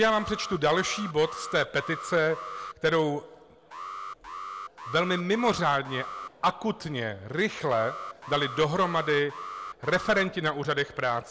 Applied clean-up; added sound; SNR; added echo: none; Alarm; 12 dB; none.